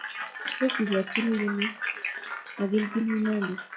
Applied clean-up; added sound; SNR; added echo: classical method log-MMSE.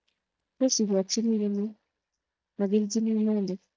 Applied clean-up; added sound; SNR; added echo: neural mask model DeepFilterNet 3.